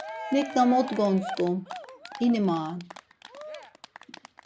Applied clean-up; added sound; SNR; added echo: none; Cheering; 12 dB; none.